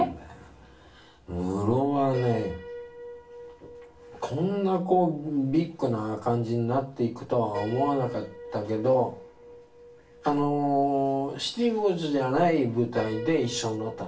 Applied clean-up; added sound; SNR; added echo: none; Piano; 16 dB; reverberation time 0.3 s.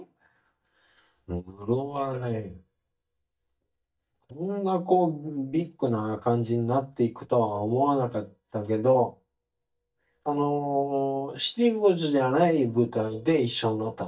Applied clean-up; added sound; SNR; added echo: neural mask model DeepFilterNet 3.